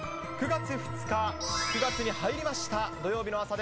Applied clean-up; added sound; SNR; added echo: none; Organ; 9 dB; none.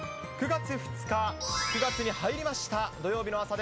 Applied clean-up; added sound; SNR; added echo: none; none; none; none.